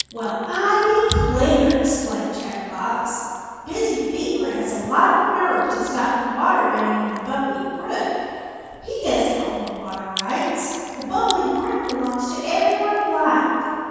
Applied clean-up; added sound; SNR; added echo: none; Chewing, mastication; 19 dB; reverberation time 2.1 s.